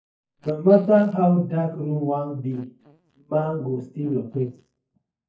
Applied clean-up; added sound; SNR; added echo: neural mask model DeepFilterNet 3.